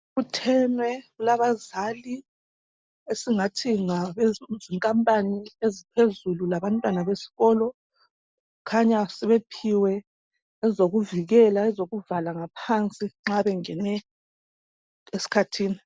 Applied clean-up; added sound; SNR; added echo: none; none; none; none.